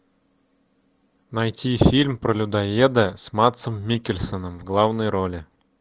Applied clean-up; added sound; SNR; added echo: none; none; none; none.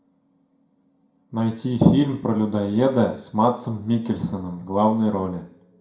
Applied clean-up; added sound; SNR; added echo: none; none; none; reverberation time 0.5 s.